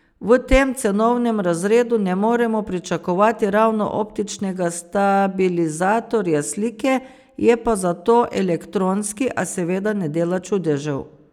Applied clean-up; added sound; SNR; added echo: none; none; none; none.